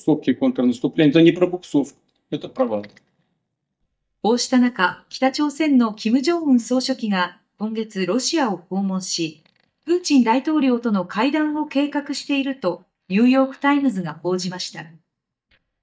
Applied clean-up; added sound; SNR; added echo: neural mask model DeepFilterNet 3.